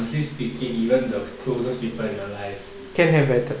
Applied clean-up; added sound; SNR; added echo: none; Growling; 20 dB; none.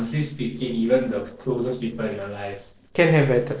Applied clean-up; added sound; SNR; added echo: neural separator model SepFormer DNS4.